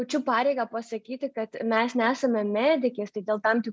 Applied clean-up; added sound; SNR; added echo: none; none; none; none.